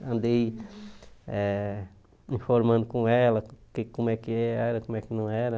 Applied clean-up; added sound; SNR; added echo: none; none; none; none.